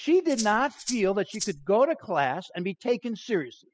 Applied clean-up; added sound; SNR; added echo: classical method spectral subtraction.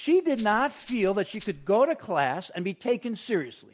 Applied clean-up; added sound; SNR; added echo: none; Rattle (instrument); 11 dB; none.